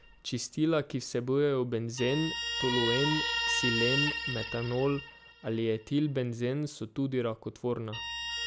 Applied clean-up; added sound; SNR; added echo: none; Guitar; 5 dB; none.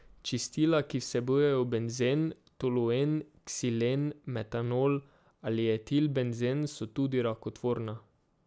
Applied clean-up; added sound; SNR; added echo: none; none; none; none.